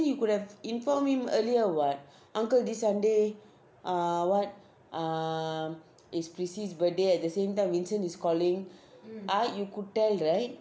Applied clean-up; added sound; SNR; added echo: none; none; none; none.